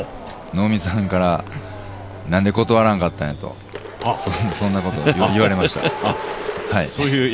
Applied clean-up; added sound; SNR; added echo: none; Bowed string instrument; 20 dB; none.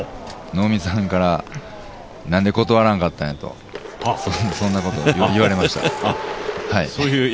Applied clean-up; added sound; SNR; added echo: none; none; none; none.